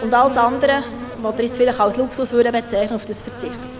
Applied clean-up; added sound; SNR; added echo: none; Insect; 12 dB; none.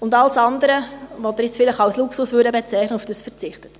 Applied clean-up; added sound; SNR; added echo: none; none; none; none.